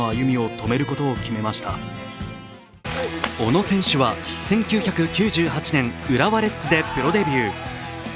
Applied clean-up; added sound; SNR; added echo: none; none; none; none.